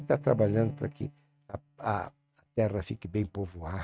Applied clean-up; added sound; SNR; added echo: neural mask model RNNoise.